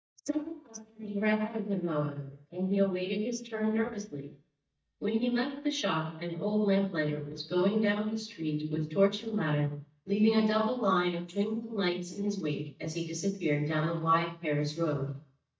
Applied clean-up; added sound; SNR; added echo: neural mask model DeepFilterNet 3.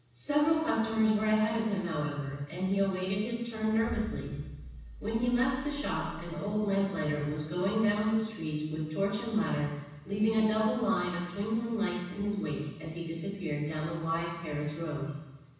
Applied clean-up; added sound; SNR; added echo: none; Explosion; 12 dB; reverberation time 1.1 s.